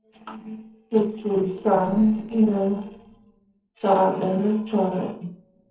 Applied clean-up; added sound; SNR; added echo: neural separator model SepFormer DNS4.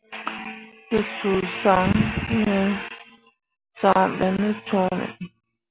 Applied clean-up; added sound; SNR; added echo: none; none; none; none.